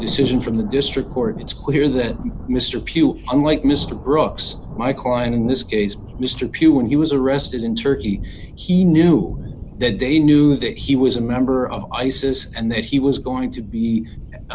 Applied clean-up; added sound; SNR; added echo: none; Thunder; 13 dB; none.